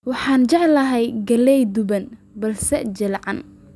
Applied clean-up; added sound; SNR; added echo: none; none; none; none.